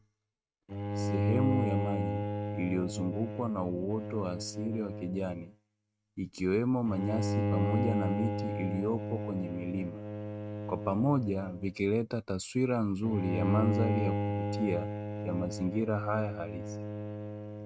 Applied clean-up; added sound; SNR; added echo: neural mask model RNNoise.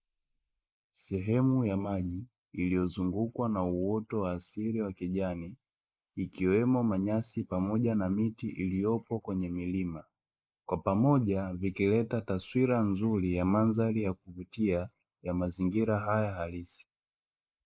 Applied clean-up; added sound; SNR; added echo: neural mask model Resemble Enhance denoiser.